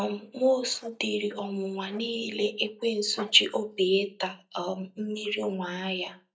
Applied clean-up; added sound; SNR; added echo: neural mask model DeepFilterNet 3.